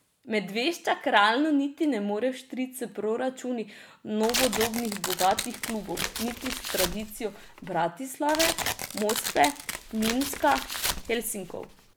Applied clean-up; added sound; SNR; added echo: none; Tearing; 5 dB; none.